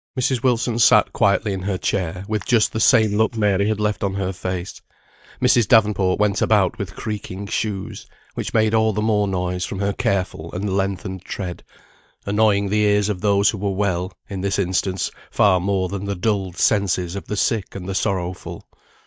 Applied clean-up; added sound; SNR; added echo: neural mask model DeepFilterNet 3.